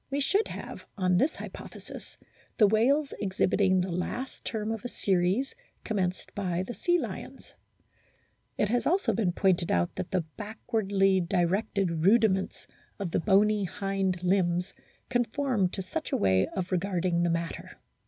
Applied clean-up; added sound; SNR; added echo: none; none; none; none.